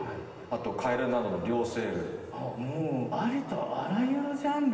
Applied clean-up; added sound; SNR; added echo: none; none; none; reverberation time 2.4 s.